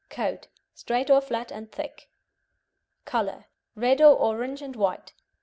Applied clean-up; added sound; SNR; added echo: none; none; none; none.